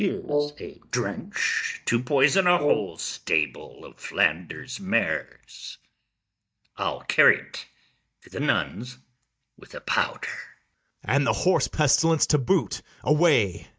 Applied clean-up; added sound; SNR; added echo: neural mask model DeepFilterNet 3.